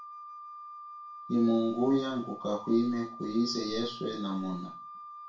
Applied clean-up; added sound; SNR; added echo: none; Wind instrument, woodwind instrument; 14 dB; reverberation time 0.3 s.